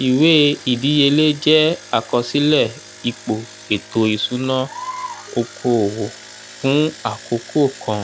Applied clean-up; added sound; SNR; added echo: none; Engine; 20 dB; none.